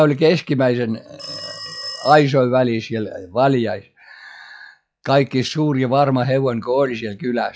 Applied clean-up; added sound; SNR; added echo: classical method log-MMSE.